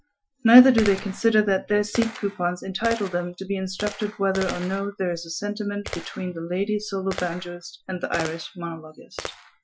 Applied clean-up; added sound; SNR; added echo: classical method Wiener filter.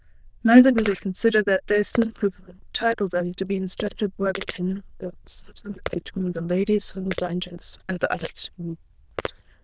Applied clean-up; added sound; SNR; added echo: neural diffusion model UNIVERSE++.